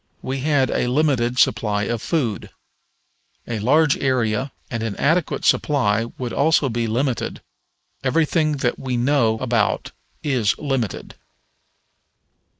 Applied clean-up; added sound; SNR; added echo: neural mask model Resemble Enhance denoiser.